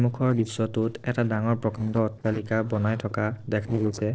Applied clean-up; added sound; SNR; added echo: neural separator model SepFormer DNS4.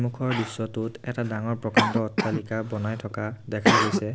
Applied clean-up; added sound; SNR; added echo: none; Cough; -1 dB; none.